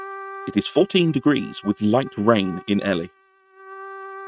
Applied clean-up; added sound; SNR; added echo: neural mask model RNNoise.